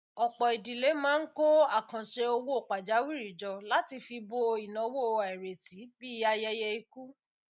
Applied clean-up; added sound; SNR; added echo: none; none; none; none.